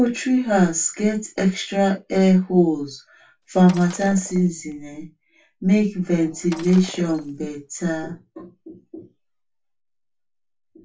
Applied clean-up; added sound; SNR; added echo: none; Shatter; 20 dB; reverberation time 0.2 s.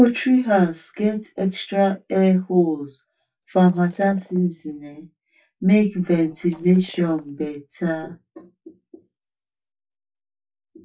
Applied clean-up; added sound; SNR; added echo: neural mask model DeepFilterNet 3.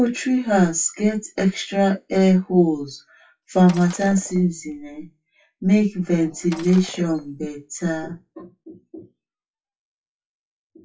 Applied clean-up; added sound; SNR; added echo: classical method WPE with log-MMSE.